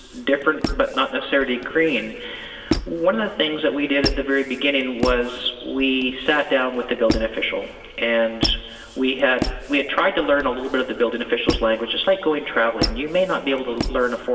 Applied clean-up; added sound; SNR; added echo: none; Squeak; 9 dB; reverberation time 1.9 s.